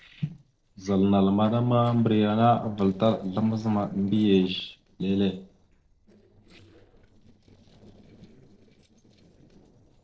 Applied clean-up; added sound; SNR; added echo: neural separator model SepFormer DNS4.